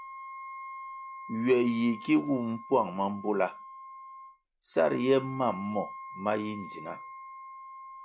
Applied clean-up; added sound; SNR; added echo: none; Wind instrument, woodwind instrument; 13 dB; none.